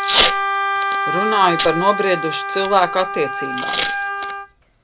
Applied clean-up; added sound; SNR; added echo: none; Wind instrument, woodwind instrument + Packing tape, duct tape / Tearing; 0 dB; none.